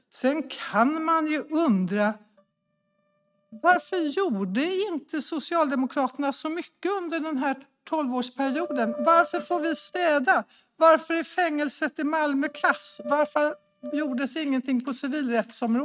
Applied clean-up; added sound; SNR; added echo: neural mask model RNNoise.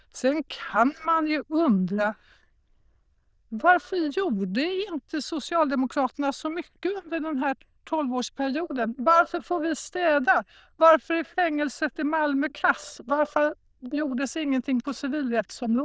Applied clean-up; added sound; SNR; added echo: neural diffusion model UNIVERSE++.